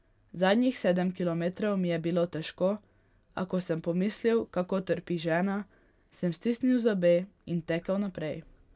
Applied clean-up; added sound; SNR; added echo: none; none; none; none.